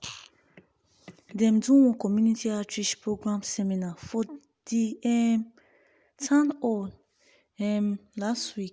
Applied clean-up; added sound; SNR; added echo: none; none; none; none.